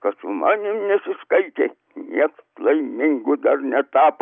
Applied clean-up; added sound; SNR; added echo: none; none; none; none.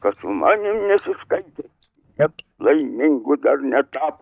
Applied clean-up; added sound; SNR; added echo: neural mask model DeepFilterNet 3.